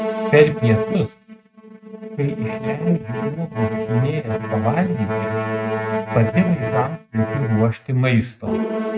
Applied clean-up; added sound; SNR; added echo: neural mask model RNNoise.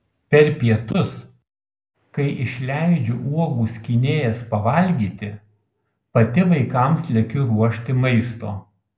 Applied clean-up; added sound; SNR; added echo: none; none; none; none.